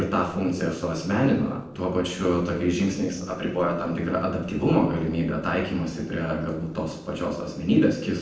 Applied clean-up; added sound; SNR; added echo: neural separator model SepFormer DNS4.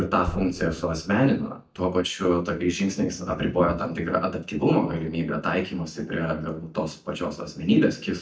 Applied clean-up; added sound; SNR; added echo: neural mask model DeepFilterNet 3.